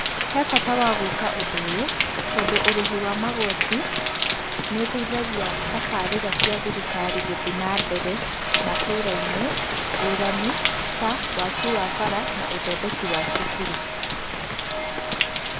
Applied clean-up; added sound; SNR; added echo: none; Rain; -3 dB; none.